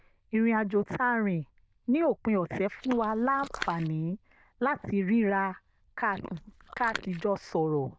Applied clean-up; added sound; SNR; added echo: neural diffusion model UNIVERSE++.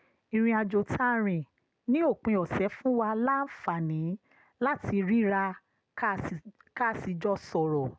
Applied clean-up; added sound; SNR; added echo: none; none; none; none.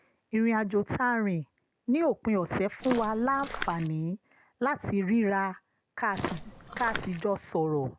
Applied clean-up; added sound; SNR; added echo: none; Walk, footsteps; 9 dB; none.